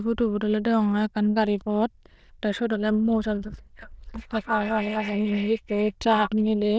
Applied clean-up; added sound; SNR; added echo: neural diffusion model UNIVERSE++.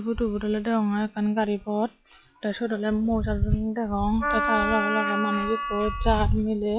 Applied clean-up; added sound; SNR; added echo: classical method log-MMSE.